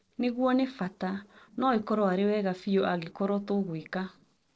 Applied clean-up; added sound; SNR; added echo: neural separator model SepFormer DNS4.